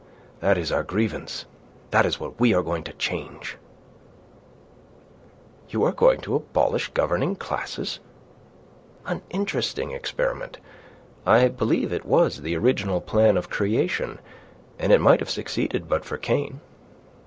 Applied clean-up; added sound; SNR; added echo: none; none; none; none.